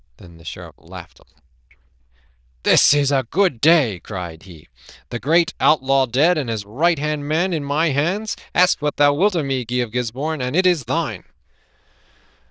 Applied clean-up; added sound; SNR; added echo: neural diffusion model UNIVERSE++.